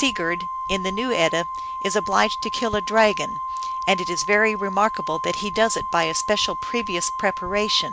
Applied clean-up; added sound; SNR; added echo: none; Organ; 6 dB; none.